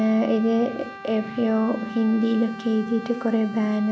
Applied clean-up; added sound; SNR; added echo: none; Brass instrument; 16 dB; none.